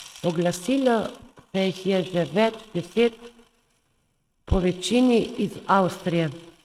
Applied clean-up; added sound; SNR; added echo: neural mask model RNNoise.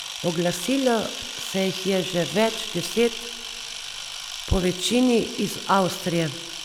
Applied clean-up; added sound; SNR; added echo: none; Camera; 9 dB; none.